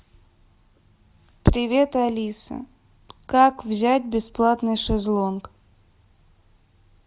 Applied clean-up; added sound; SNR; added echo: none; none; none; none.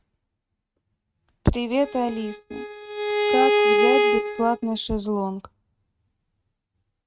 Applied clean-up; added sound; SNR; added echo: neural mask model RNNoise.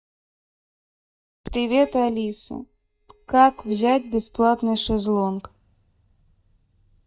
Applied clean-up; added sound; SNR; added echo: neural mask model DeepFilterNet 3.